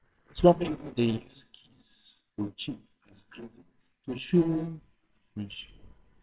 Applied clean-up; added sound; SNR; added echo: neural separator model SepFormer WHAMR!.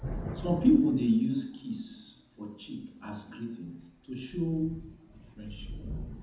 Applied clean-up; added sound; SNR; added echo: none; Thunder / Rain; 11 dB; reverberation time 0.8 s.